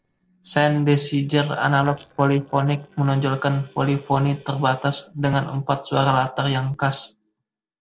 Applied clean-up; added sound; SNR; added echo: neural separator model SepFormer DNS4.